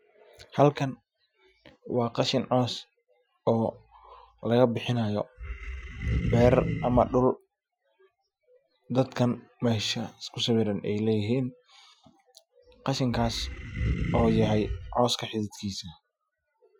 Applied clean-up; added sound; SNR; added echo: classical method Wiener filter.